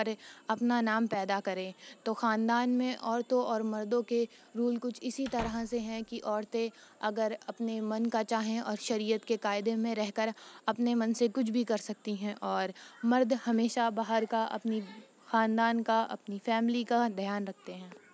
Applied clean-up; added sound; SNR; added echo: none; Slam / Wood; 17 dB; none.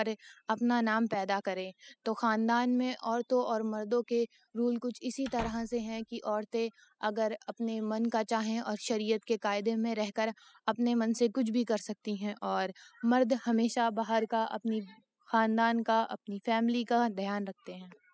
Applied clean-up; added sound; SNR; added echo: classical method spectral subtraction.